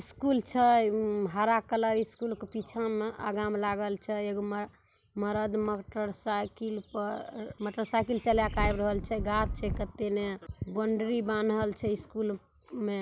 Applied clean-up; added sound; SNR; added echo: none; Wind; 4 dB; none.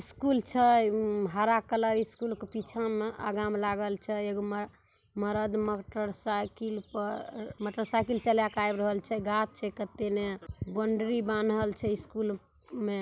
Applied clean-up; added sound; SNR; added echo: none; none; none; none.